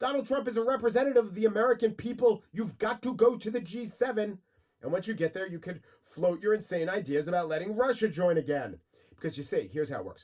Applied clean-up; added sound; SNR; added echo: none; none; none; reverberation time 0.2 s.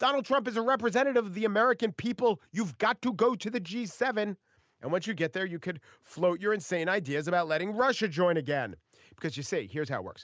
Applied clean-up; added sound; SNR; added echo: none; none; none; none.